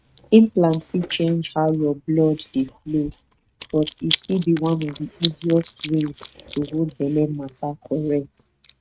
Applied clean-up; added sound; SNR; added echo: neural mask model RNNoise.